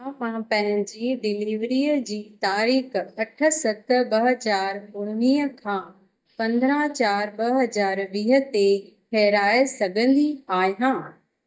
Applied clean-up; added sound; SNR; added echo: neural mask model DeepFilterNet 3.